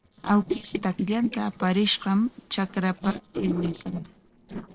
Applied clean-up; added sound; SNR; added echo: neural separator model SepFormer DNS4.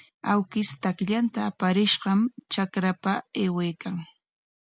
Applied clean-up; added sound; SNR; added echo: none; none; none; none.